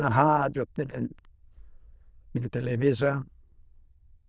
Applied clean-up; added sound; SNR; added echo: neural diffusion model UNIVERSE++.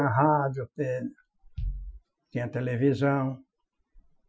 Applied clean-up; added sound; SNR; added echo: classical method Wiener filter.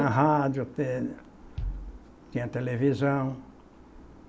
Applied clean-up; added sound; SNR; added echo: none; Bass drum; 11 dB; none.